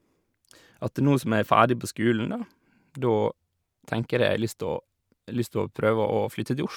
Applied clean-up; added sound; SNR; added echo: none; none; none; none.